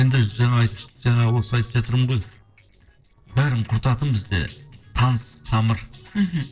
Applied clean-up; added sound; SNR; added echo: neural separator model SepFormer DNS4.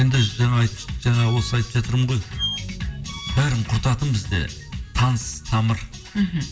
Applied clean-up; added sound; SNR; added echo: none; Squeak; 14 dB; reverberation time 2.0 s.